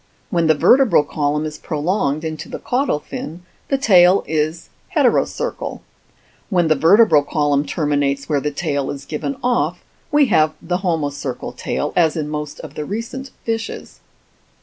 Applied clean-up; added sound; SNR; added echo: none; none; none; none.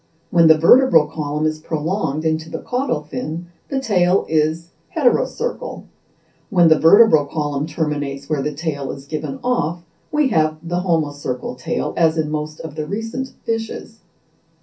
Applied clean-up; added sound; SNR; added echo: none; none; none; reverberation time 0.3 s.